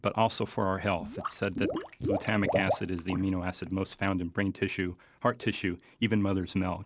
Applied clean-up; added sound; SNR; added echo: neural mask model Resemble Enhance denoiser.